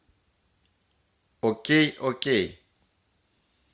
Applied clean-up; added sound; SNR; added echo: none; none; none; none.